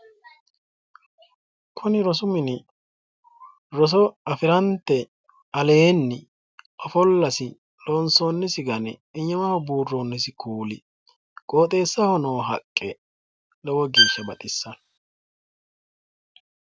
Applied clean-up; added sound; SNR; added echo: none; Bowed string instrument; -2 dB; none.